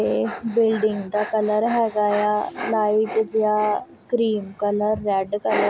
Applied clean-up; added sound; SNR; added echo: none; Dog; 11 dB; none.